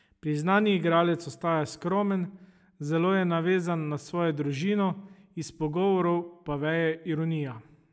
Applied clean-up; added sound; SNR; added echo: none; none; none; none.